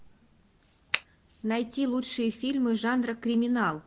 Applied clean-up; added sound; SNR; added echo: none; Finger snapping; 2 dB; none.